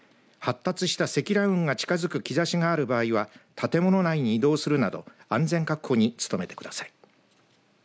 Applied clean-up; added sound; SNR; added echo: none; none; none; none.